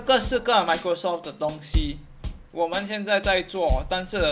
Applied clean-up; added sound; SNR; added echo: none; Drum kit; 7 dB; none.